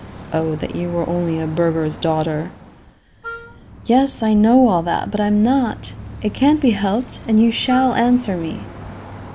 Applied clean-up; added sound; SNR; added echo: none; Bicycle + Wind instrument, woodwind instrument; 16 dB; none.